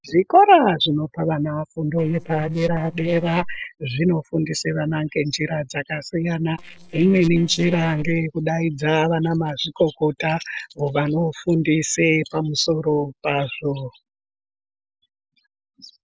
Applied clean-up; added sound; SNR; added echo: neural separator model SepFormer DNS4.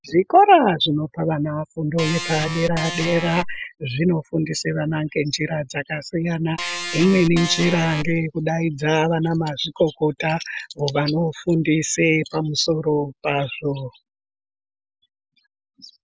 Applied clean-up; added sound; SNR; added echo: none; Organ; 6 dB; none.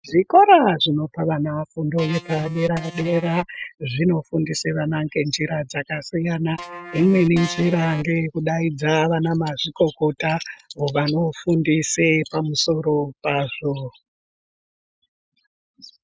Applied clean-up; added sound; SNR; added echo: neural mask model RNNoise.